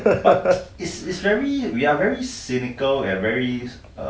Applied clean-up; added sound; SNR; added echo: none; none; none; none.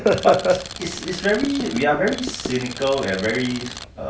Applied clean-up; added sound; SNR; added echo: none; Tools + Knock / Wood; 11 dB; none.